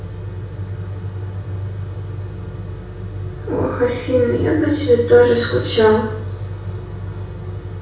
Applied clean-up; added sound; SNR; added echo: none; none; none; reverberation time 0.6 s.